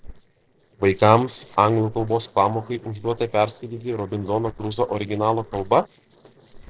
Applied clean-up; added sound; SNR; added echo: neural separator model SepFormer DNS4.